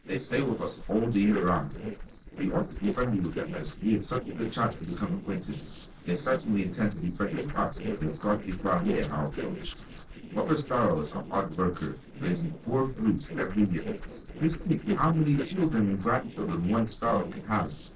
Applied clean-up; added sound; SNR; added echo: neural separator model SepFormer DNS4.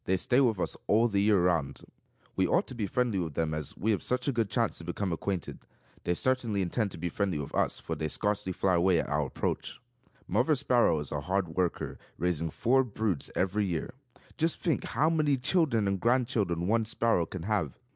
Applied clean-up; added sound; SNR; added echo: none; none; none; none.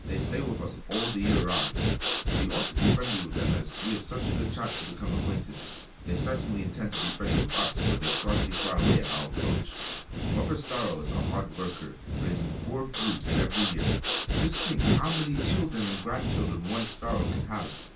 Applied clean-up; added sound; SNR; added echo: none; Breathing; -4 dB; reverberation time 0.2 s.